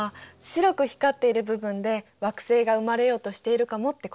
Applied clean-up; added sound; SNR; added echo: none; none; none; none.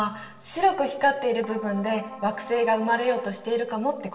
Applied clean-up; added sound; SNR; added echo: none; Keyboard (musical); 16 dB; reverberation time 0.9 s.